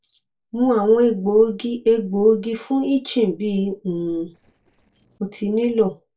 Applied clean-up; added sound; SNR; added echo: neural separator model SepFormer DNS4.